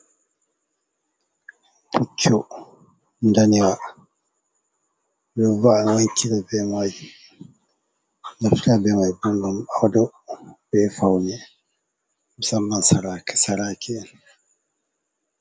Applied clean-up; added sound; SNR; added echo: none; none; none; none.